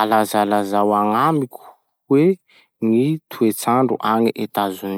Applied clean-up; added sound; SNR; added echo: none; none; none; none.